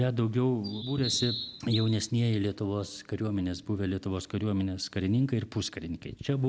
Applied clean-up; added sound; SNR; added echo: none; Bird vocalization, bird call, bird song; 8 dB; none.